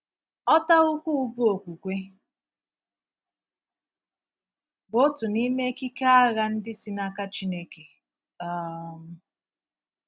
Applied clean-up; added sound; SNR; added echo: none; none; none; none.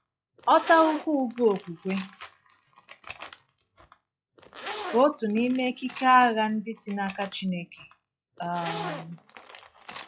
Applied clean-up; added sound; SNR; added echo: classical method log-MMSE.